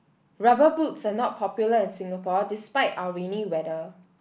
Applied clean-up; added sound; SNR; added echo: none; none; none; none.